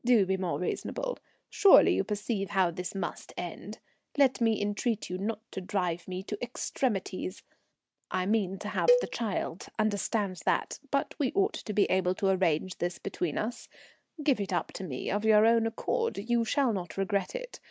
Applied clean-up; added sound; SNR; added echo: neural mask model RNNoise.